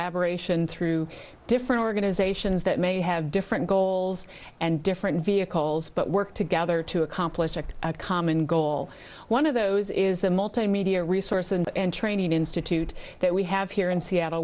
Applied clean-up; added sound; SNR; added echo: none; Waves, surf; 20 dB; none.